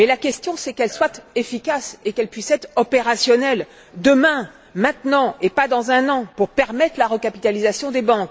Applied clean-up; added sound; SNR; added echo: none; none; none; none.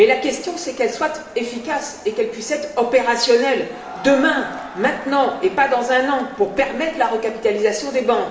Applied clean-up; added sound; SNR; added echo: none; Crowd; 19 dB; reverberation time 1.0 s.